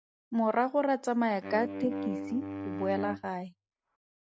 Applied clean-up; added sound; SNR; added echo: neural mask model RNNoise.